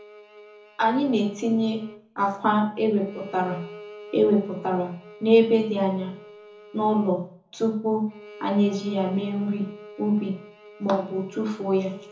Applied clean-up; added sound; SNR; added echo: none; Bowed string instrument; 20 dB; reverberation time 0.6 s.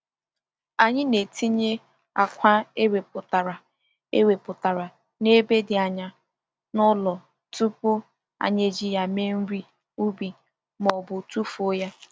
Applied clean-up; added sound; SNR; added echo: none; none; none; none.